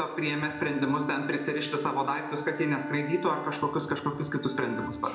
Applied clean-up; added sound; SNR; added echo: none; Wind instrument, woodwind instrument; 9 dB; reverberation time 0.6 s.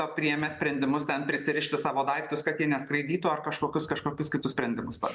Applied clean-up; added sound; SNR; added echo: none; none; none; none.